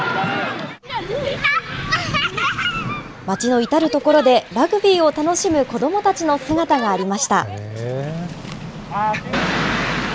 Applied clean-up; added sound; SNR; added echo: none; none; none; none.